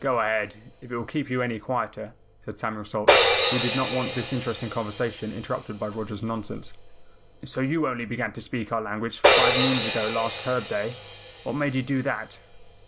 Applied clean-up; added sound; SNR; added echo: none; Crash cymbal; 0 dB; none.